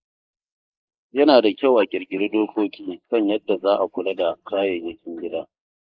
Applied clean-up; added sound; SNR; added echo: neural mask model Resemble Enhance denoiser.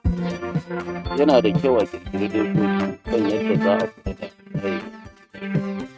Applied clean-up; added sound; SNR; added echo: neural mask model RNNoise.